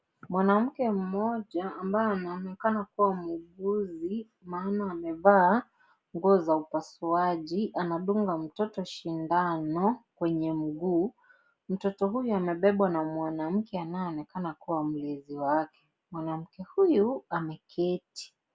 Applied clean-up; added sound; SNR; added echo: none; none; none; none.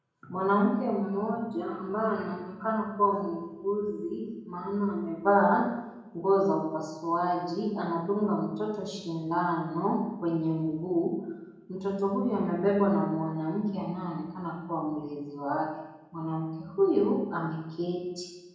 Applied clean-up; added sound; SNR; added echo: none; none; none; reverberation time 0.8 s.